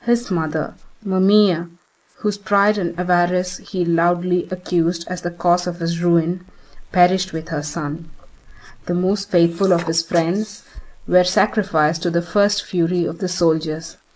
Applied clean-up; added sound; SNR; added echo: neural mask model Resemble Enhance denoiser.